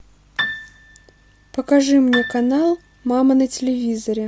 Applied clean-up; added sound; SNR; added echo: none; Piano; 12 dB; none.